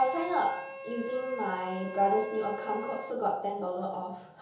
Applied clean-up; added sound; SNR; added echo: none; Wind instrument, woodwind instrument; 11 dB; reverberation time 0.8 s.